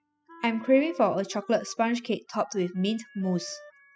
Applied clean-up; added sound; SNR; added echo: classical method spectral subtraction.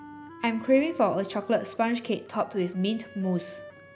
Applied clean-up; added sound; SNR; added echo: none; Wind instrument, woodwind instrument; 18 dB; none.